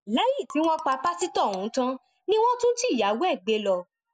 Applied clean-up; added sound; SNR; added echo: none; Marimba, xylophone; 17 dB; none.